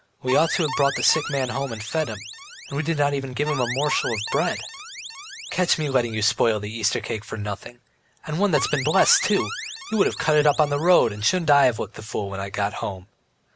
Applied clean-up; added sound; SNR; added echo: none; Alarm; 9 dB; none.